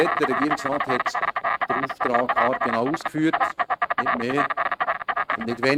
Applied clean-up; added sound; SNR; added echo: neural mask model RNNoise.